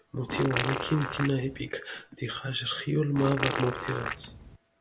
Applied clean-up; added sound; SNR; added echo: none; Fart; 3 dB; none.